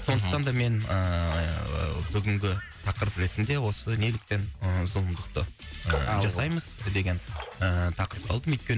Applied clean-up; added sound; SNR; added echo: none; Raindrop; 18 dB; none.